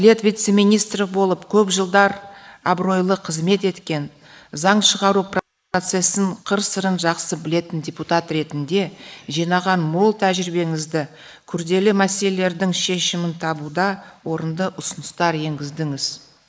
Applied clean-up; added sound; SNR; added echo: neural mask model Resemble Enhance denoiser.